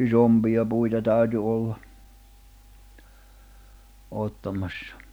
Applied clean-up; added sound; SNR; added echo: none; none; none; none.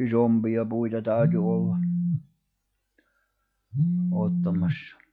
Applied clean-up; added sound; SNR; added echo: classical method log-MMSE.